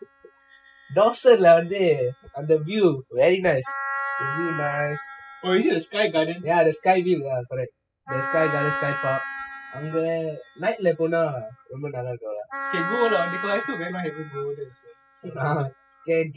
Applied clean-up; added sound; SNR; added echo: classical method spectral subtraction.